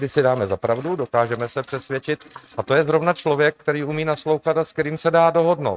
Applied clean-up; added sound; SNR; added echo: neural mask model RNNoise.